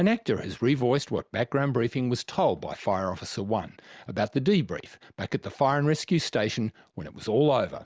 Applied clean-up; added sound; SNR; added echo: none; none; none; none.